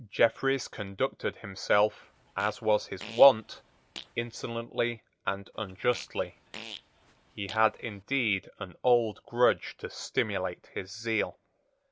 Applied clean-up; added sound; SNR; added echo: none; Fart; 18 dB; none.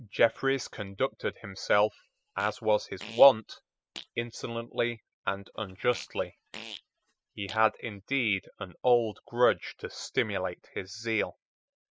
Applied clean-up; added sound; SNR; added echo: classical method spectral subtraction.